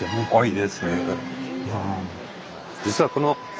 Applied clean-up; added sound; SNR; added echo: none; Telephone; 18 dB; none.